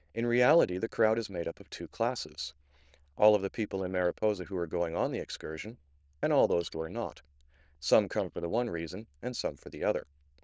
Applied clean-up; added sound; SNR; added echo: neural diffusion model UNIVERSE++.